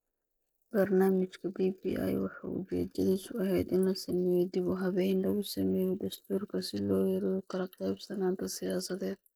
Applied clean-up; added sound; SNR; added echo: neural mask model Resemble Enhance denoiser.